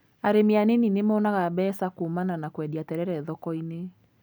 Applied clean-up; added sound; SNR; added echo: none; none; none; none.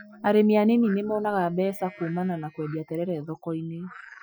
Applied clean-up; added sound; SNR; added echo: classical method Wiener filter.